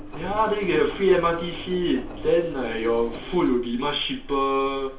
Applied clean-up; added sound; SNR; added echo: none; Engine; 13 dB; reverberation time 0.3 s.